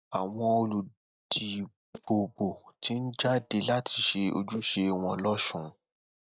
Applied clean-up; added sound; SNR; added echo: neural mask model DeepFilterNet 3.